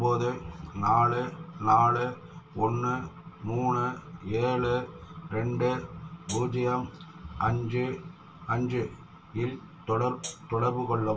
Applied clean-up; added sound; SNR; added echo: none; Hi-hat; 12 dB; reverberation time 0.1 s.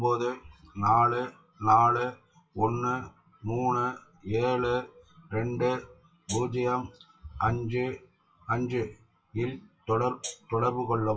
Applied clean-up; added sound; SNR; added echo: classical method WPE with log-MMSE.